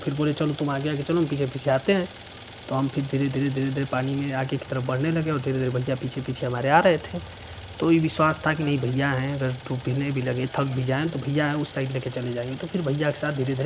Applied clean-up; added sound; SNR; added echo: none; Idling; 16 dB; none.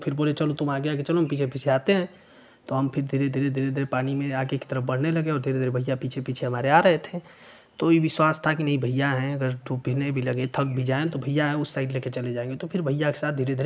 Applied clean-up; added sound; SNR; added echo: none; none; none; none.